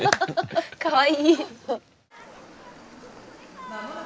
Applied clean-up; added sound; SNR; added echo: none; none; none; none.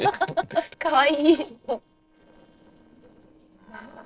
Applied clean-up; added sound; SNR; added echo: neural separator model SepFormer DNS4.